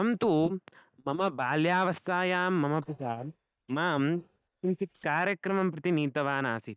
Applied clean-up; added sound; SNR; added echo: neural mask model DeepFilterNet 3.